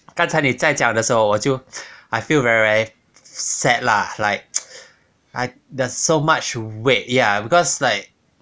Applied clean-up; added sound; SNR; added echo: none; none; none; none.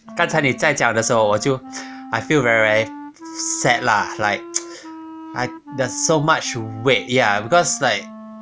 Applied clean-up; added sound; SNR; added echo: none; Wind instrument, woodwind instrument; 16 dB; none.